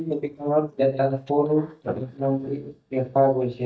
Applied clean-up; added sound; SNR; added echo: neural mask model DeepFilterNet 3.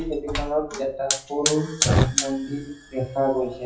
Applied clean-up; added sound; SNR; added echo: classical method WPE with log-MMSE.